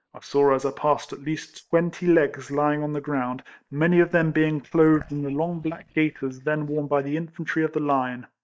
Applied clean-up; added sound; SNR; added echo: neural mask model DeepFilterNet 3.